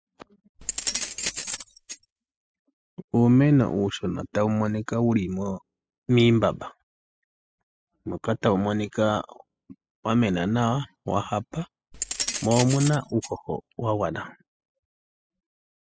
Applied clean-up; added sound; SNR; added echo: classical method spectral subtraction.